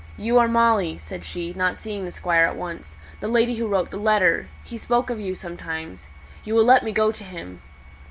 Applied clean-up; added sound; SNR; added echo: none; none; none; none.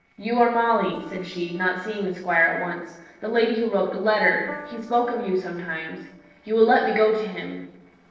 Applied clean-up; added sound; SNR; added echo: neural separator model SepFormer DNS4.